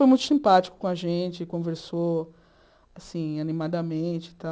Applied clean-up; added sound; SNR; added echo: none; none; none; none.